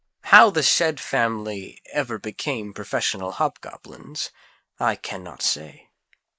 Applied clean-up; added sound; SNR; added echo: neural mask model Resemble Enhance denoiser.